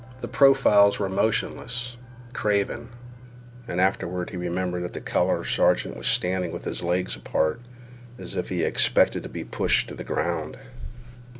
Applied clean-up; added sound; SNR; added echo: none; none; none; none.